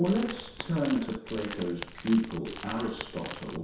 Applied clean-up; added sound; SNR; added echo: none; Crumpling, crinkling / Crackle; 12 dB; reverberation time 0.7 s.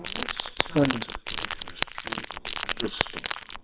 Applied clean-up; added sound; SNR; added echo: neural separator model SepFormer WHAMR!.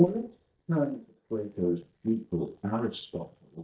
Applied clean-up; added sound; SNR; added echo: neural mask model DeepFilterNet 3.